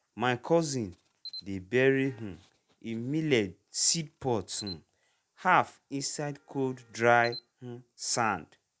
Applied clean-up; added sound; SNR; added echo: none; Camera; 20 dB; none.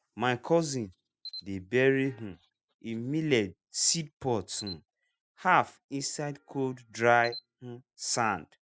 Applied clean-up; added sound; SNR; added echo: classical method spectral subtraction.